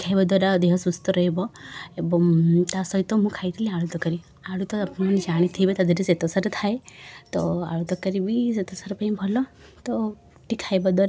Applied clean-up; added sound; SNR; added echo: none; none; none; none.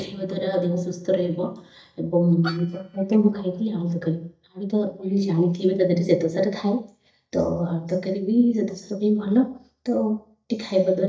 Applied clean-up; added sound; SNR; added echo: neural mask model DeepFilterNet 3.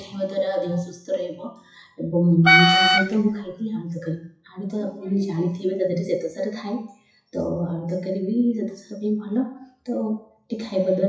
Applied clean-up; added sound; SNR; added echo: classical method WPE with log-MMSE.